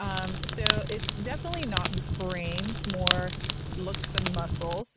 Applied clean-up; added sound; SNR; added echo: none; Crackle; -4 dB; none.